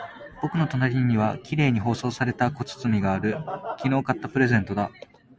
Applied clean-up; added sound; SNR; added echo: none; none; none; none.